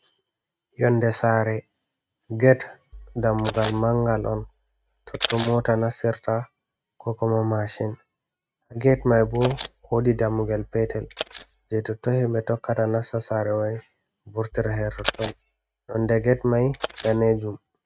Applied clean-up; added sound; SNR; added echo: neural mask model RNNoise.